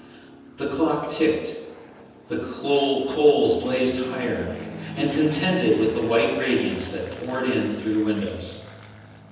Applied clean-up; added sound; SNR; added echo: none; Fixed-wing aircraft, airplane; 16 dB; reverberation time 1.1 s.